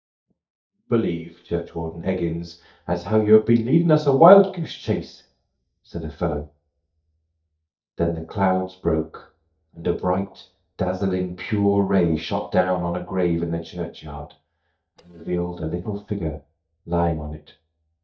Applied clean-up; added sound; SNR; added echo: neural mask model DeepFilterNet 3.